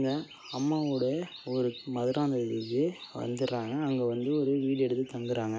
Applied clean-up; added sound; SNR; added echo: none; none; none; none.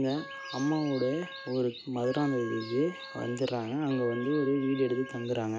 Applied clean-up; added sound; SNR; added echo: none; Wind instrument, woodwind instrument; 15 dB; none.